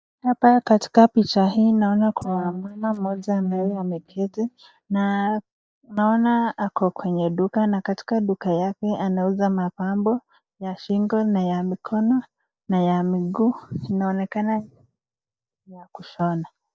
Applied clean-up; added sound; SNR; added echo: neural mask model DeepFilterNet 3.